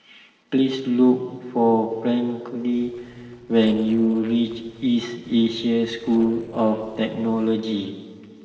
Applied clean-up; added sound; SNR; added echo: neural separator model SepFormer DNS4.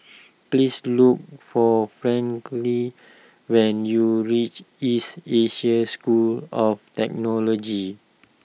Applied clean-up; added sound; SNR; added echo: none; none; none; none.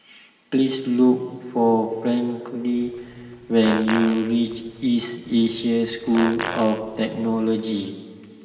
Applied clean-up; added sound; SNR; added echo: none; Fart; 12 dB; reverberation time 1.9 s.